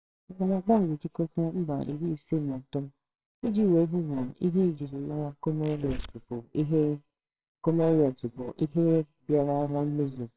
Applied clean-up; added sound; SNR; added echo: neural separator model SepFormer WHAMR!.